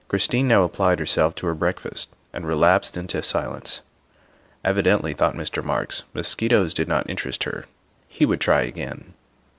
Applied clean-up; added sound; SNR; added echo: none; none; none; none.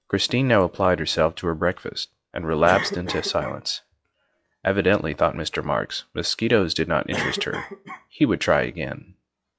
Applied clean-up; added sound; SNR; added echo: classical method log-MMSE.